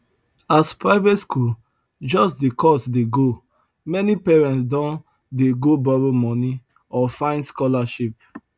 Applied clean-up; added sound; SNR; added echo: none; none; none; none.